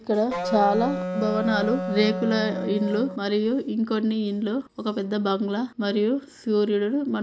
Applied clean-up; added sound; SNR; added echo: none; Wind instrument, woodwind instrument; 6 dB; none.